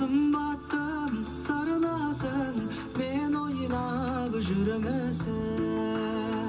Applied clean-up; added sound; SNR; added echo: none; none; none; reverberation time 0.2 s.